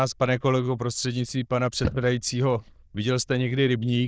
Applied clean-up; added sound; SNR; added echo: neural diffusion model UNIVERSE++.